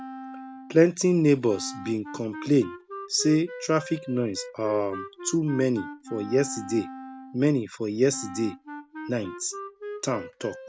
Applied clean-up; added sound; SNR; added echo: none; Wind instrument, woodwind instrument; 14 dB; none.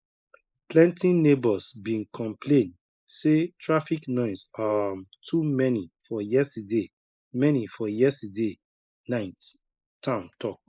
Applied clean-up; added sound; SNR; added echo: neural mask model Resemble Enhance denoiser.